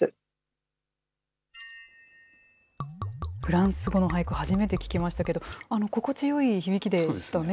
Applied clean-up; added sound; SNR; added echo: none; Liquid + Bell; 5 dB; none.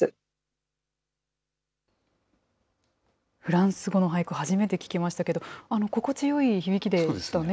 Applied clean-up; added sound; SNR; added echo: none; none; none; none.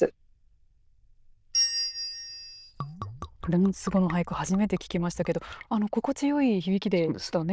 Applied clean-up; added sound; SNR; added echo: neural diffusion model UNIVERSE++.